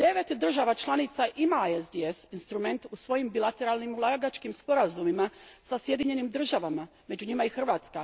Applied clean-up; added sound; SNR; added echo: none; none; none; none.